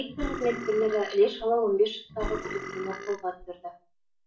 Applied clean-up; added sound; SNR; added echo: none; Burping, eructation; 9 dB; reverberation time 0.3 s.